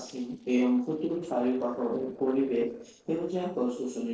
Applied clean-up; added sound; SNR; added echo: neural separator model SepFormer DNS4.